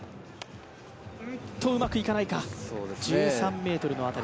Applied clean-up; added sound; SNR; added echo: none; none; none; none.